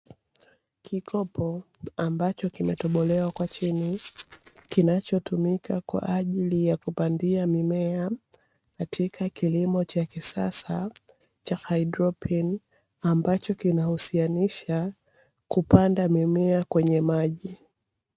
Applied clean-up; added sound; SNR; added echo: neural mask model RNNoise.